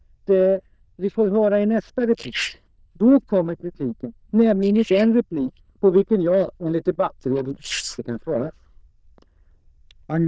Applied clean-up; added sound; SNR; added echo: neural diffusion model UNIVERSE++.